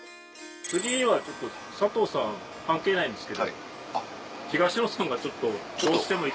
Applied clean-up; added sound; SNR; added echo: none; Harp; 19 dB; none.